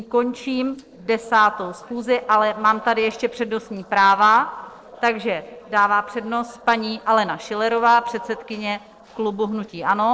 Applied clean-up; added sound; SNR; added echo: neural separator model SepFormer DNS4.